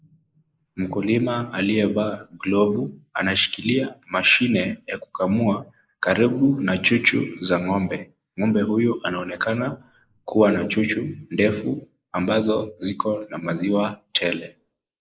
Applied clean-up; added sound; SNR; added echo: neural mask model Resemble Enhance denoiser.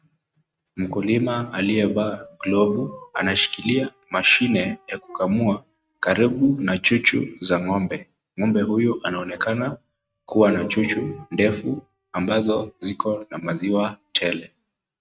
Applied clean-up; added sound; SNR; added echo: neural mask model RNNoise.